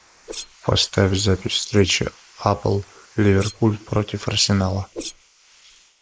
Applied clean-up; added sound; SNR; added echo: neural mask model Resemble Enhance denoiser.